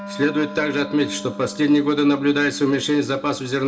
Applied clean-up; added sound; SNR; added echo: none; Wind instrument, woodwind instrument; 16 dB; reverberation time 0.2 s.